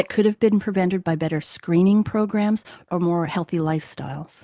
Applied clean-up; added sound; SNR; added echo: none; none; none; none.